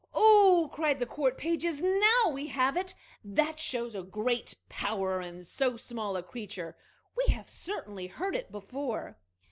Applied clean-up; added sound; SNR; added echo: none; none; none; none.